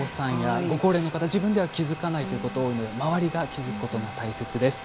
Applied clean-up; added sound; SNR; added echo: none; Domestic sounds, home sounds; 14 dB; none.